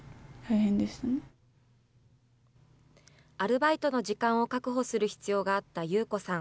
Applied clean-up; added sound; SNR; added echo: none; none; none; none.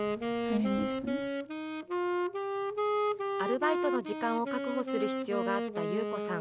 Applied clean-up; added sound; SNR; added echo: none; Wind instrument, woodwind instrument; -2 dB; none.